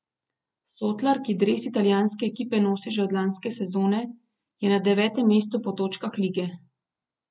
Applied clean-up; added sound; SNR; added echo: none; none; none; none.